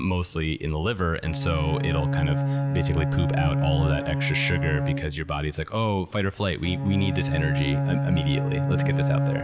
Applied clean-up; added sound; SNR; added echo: none; Bowed string instrument; -1 dB; none.